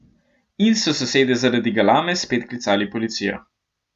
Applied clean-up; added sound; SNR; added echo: none; none; none; none.